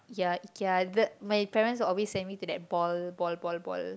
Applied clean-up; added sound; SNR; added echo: none; none; none; none.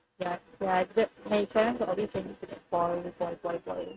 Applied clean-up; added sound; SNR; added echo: neural mask model RNNoise.